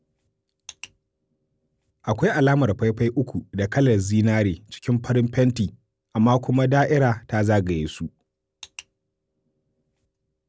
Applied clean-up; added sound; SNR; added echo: none; none; none; none.